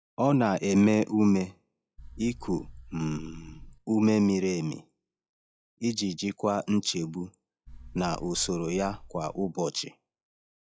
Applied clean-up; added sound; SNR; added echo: classical method log-MMSE.